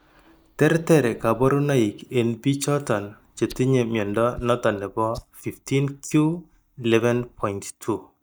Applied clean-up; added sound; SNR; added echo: neural mask model DeepFilterNet 3.